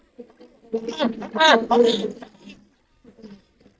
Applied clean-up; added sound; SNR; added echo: neural mask model DeepFilterNet 3.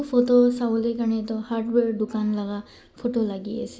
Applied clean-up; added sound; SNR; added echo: none; none; none; none.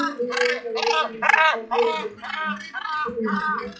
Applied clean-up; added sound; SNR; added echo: classical method WPE with log-MMSE.